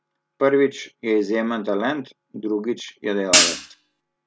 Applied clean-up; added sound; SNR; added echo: none; Hi-hat; -4 dB; none.